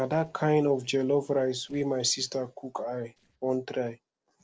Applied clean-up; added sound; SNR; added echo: neural separator model SepFormer DNS4.